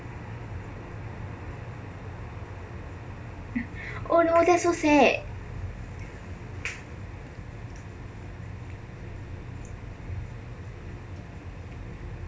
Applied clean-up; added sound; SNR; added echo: none; none; none; none.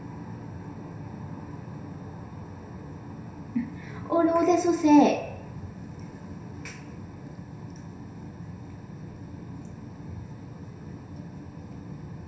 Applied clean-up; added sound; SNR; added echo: none; none; none; reverberation time 0.7 s.